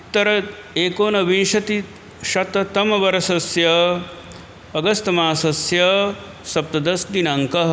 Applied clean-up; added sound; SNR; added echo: none; none; none; none.